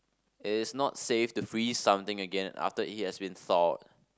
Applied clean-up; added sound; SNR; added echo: none; none; none; none.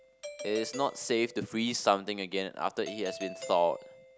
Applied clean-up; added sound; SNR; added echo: none; Doorbell; 14 dB; none.